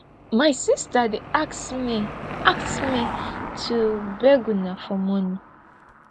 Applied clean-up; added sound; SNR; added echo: none; Car passing by / Engine; 10 dB; none.